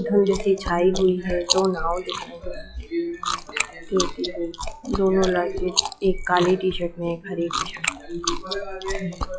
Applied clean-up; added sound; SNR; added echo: classical method log-MMSE.